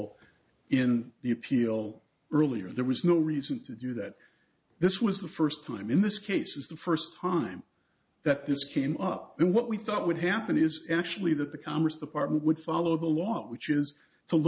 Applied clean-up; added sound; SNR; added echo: none; none; none; none.